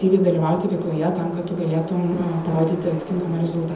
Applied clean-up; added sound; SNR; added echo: none; Subway, metro, underground; 12 dB; reverberation time 0.7 s.